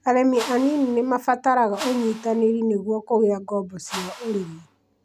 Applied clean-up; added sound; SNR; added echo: none; Whoosh, swoosh, swish; 16 dB; none.